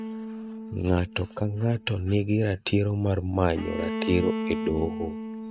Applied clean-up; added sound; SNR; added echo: neural mask model RNNoise.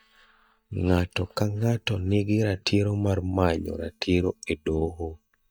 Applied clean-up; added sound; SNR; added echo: neural mask model DeepFilterNet 3.